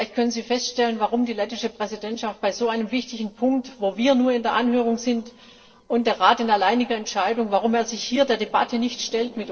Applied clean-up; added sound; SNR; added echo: neural separator model SepFormer DNS4.